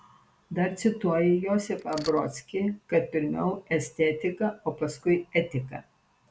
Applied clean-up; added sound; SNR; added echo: none; Mechanisms; 15 dB; none.